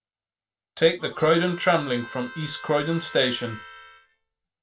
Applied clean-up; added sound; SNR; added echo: none; Harmonica; 15 dB; reverberation time 0.2 s.